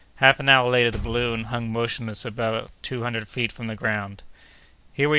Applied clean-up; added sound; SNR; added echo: none; Liquid; 17 dB; none.